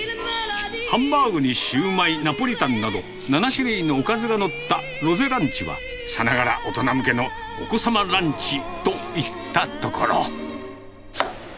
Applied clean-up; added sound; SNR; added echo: none; Rattle (instrument) + Car passing by / Accelerating, revving, vroom; 17 dB; none.